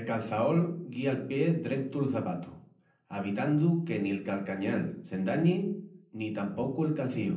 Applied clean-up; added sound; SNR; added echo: none; none; none; reverberation time 0.6 s.